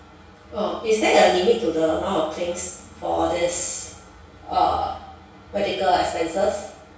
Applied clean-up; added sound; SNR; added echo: none; none; none; reverberation time 0.6 s.